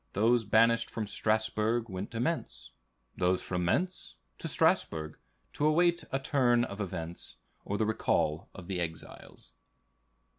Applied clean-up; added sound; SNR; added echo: none; none; none; none.